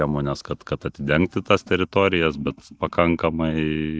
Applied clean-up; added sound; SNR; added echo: neural mask model DeepFilterNet 3.